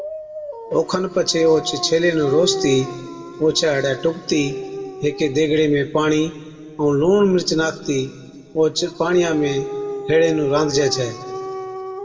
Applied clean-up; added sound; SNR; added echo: none; Dog; 11 dB; reverberation time 1.7 s.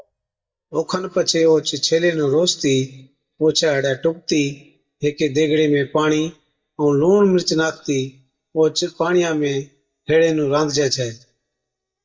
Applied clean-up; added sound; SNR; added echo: neural mask model DeepFilterNet 3.